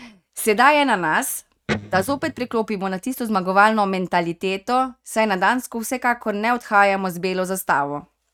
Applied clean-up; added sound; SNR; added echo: neural mask model RNNoise.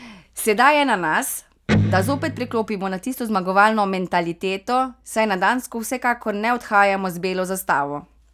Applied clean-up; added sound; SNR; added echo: none; Electric guitar; 1 dB; none.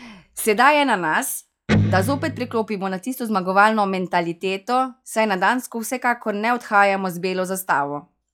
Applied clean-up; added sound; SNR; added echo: classical method log-MMSE.